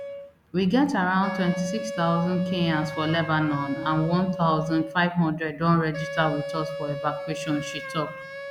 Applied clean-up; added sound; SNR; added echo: none; Wind instrument, woodwind instrument; 10 dB; none.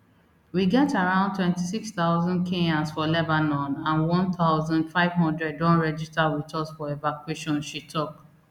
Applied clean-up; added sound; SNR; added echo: none; none; none; none.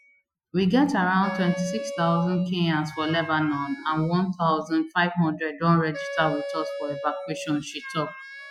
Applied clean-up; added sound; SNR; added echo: classical method Wiener filter.